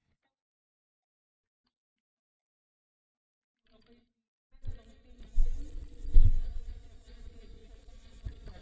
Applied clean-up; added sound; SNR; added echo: neural mask model DeepFilterNet 3.